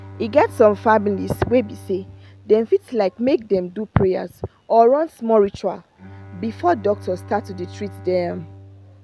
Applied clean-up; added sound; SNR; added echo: none; Bowed string instrument; 19 dB; none.